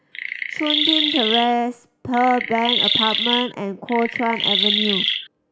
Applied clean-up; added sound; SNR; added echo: none; Chirp, tweet; -1 dB; none.